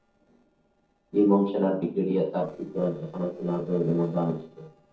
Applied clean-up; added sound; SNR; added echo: neural separator model SepFormer DNS4.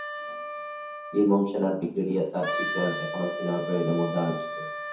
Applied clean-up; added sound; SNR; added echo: none; Wind instrument, woodwind instrument; 6 dB; reverberation time 0.6 s.